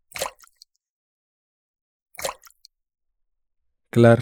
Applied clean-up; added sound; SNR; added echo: neural mask model Resemble Enhance denoiser.